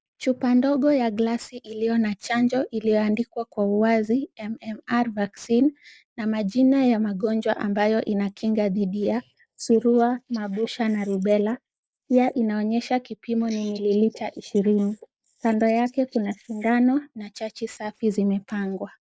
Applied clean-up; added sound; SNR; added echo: neural mask model Resemble Enhance denoiser.